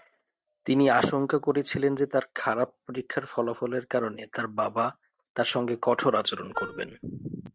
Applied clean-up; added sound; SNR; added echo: neural mask model RNNoise.